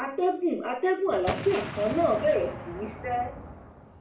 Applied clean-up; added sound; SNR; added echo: none; Explosion; 12 dB; reverberation time 0.4 s.